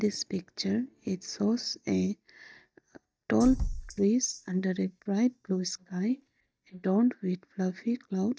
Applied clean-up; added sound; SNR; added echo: neural mask model DeepFilterNet 3.